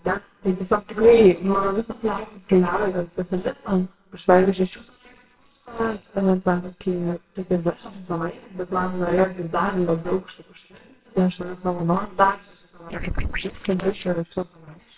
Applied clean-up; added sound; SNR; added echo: neural separator model SepFormer WHAMR!.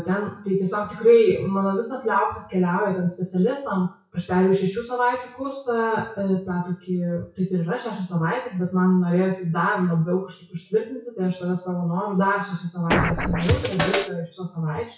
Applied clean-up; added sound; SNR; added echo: classical method WPE with log-MMSE.